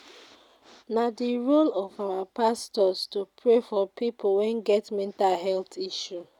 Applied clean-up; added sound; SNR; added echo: none; none; none; none.